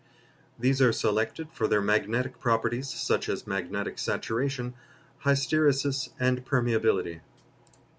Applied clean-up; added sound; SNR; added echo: none; none; none; none.